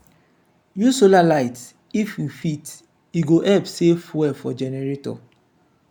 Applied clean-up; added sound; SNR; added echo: none; none; none; none.